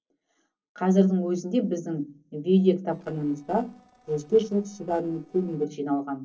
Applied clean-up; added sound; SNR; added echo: neural separator model SepFormer DNS4.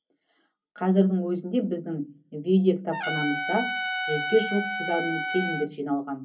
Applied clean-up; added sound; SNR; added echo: none; Trumpet; 4 dB; reverberation time 0.3 s.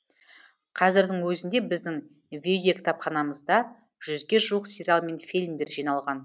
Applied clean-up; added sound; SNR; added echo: none; none; none; none.